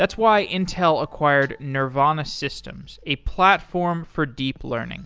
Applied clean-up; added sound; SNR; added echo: none; none; none; none.